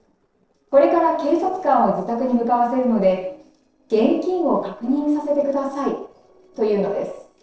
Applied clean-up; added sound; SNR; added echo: neural separator model SepFormer DNS4.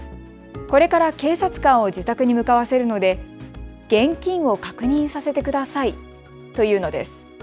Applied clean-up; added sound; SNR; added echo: none; none; none; none.